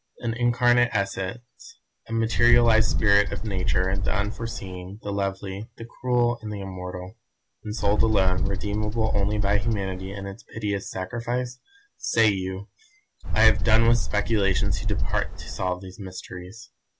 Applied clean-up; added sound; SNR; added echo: none; Bird; -2 dB; none.